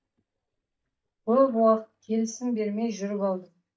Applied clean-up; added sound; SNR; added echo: neural mask model DeepFilterNet 3.